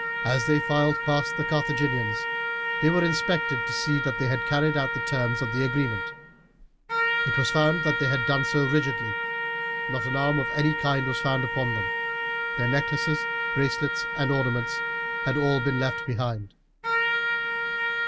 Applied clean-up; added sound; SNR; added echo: none; Trumpet; 1 dB; none.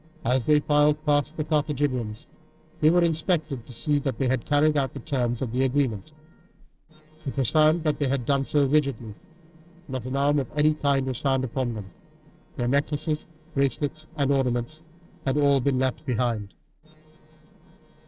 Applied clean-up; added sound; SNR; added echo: neural separator model SepFormer DNS4.